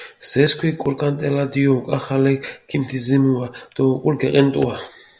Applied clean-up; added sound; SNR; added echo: none; none; none; none.